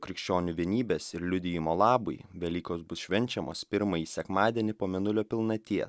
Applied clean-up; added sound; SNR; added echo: none; none; none; none.